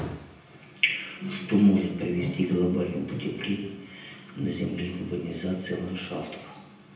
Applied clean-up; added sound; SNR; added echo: none; none; none; reverberation time 0.9 s.